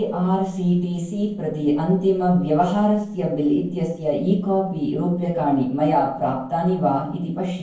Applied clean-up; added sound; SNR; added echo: neural separator model SepFormer DNS4.